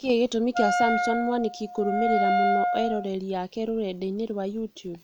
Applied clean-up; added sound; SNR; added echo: none; Wind instrument, woodwind instrument; -1 dB; none.